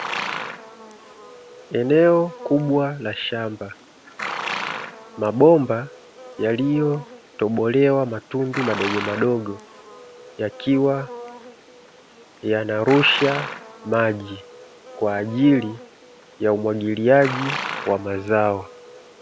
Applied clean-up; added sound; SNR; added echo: none; Livestock, farm animals, working animals; 12 dB; none.